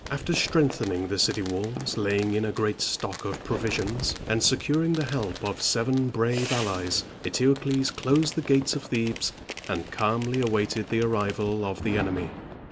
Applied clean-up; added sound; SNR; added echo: none; Fireworks; 12 dB; none.